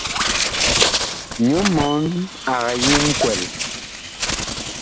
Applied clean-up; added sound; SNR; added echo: none; Bird; 0 dB; none.